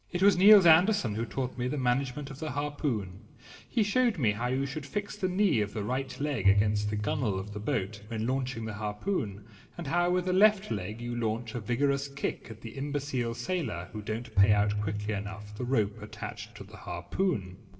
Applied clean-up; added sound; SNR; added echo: none; Bowed string instrument; 1 dB; reverberation time 1.4 s.